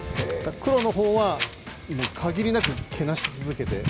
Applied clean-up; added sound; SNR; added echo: none; Wind; 6 dB; none.